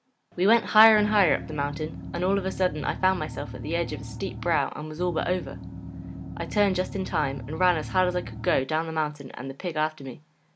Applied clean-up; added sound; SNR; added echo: none; Engine; 9 dB; none.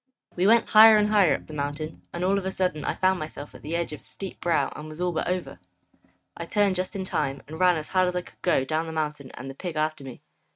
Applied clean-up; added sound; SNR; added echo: neural mask model RNNoise.